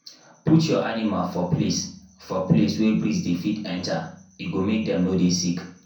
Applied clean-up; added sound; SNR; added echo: none; none; none; reverberation time 0.5 s.